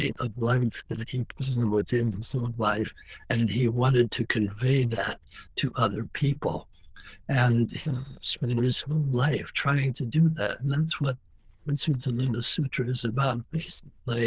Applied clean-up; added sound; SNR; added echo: neural diffusion model UNIVERSE++.